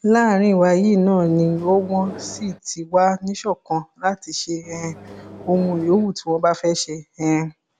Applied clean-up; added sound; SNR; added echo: none; Microwave oven; 17 dB; none.